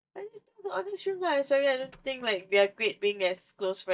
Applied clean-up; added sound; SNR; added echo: neural mask model DeepFilterNet 3.